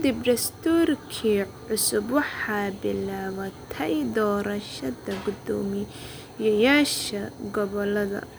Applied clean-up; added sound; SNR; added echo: none; none; none; none.